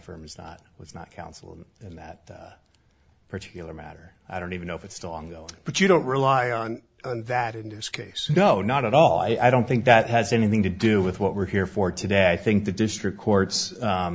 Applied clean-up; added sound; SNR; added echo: none; none; none; none.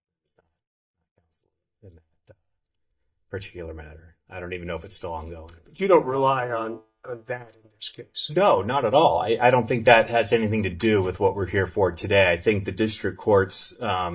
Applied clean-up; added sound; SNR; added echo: neural mask model DeepFilterNet 3.